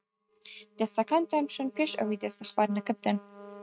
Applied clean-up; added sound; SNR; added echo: neural mask model RNNoise.